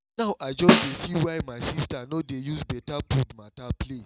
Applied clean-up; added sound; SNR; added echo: none; Snare drum; -4 dB; none.